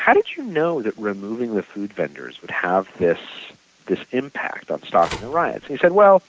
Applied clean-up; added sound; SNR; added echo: none; Telephone; 16 dB; none.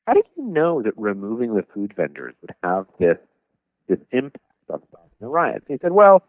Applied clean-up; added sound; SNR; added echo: neural mask model DeepFilterNet 3.